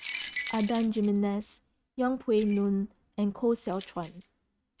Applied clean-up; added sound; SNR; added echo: neural mask model RNNoise.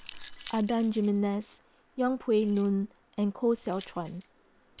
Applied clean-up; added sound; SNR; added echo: neural separator model SepFormer WHAM!.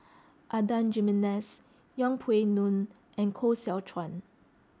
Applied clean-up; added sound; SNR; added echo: none; none; none; none.